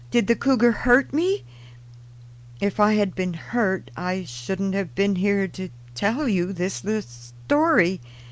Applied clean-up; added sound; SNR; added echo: none; none; none; none.